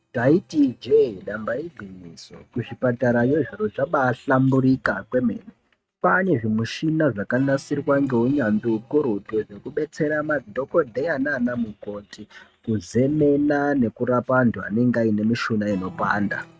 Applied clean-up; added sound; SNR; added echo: neural mask model RNNoise.